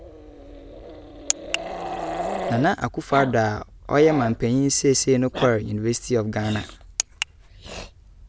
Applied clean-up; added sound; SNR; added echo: none; Growling; 11 dB; none.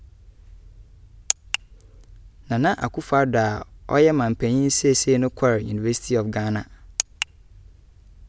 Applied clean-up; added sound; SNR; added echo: none; none; none; none.